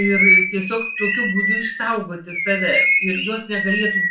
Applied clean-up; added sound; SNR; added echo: none; Bird vocalization, bird call, bird song; -3 dB; reverberation time 0.3 s.